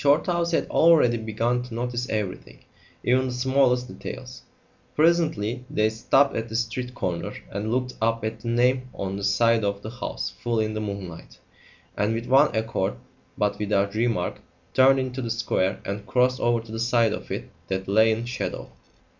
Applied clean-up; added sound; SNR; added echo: none; none; none; none.